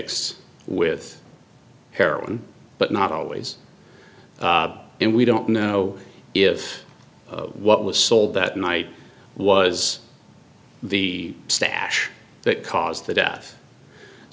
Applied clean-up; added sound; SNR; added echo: none; none; none; none.